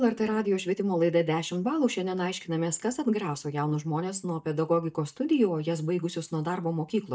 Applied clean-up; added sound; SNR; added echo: neural mask model DeepFilterNet 3.